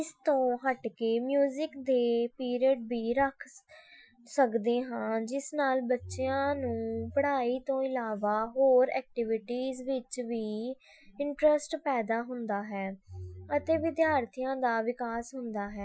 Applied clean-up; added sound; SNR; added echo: classical method Wiener filter.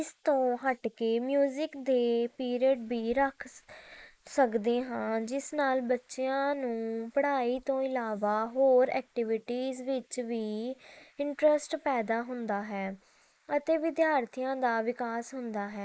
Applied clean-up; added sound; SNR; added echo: neural mask model Resemble Enhance denoiser.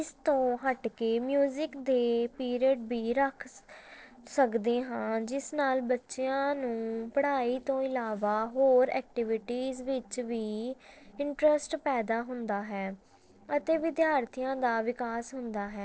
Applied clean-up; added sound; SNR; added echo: neural separator model SepFormer DNS4.